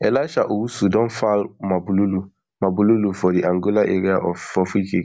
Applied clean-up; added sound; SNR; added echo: none; none; none; none.